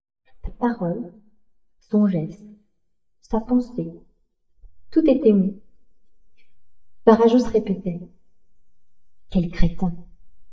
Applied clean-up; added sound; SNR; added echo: neural mask model DeepFilterNet 3.